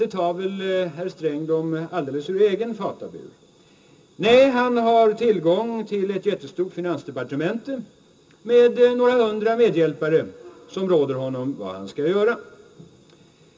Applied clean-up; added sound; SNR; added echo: none; none; none; reverberation time 0.2 s.